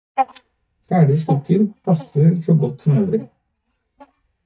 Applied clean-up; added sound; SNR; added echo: neural mask model DeepFilterNet 3.